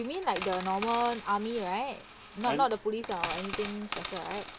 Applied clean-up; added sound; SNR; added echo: none; Coin (dropping); 0 dB; none.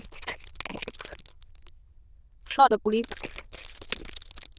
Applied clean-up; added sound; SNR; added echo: neural diffusion model UNIVERSE++.